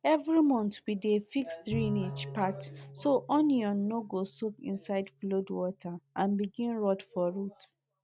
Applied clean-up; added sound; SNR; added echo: none; Bowed string instrument; 15 dB; none.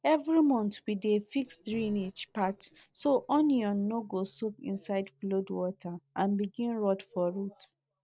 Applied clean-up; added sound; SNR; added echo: neural separator model SepFormer DNS4.